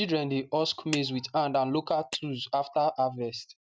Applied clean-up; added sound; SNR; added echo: neural mask model RNNoise.